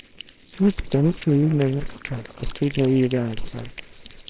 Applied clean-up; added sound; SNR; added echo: neural separator model SepFormer WHAMR!.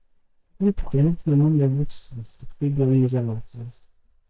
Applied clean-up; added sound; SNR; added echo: neural mask model DeepFilterNet 3.